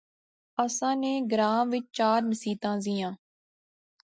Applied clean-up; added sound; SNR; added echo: none; none; none; none.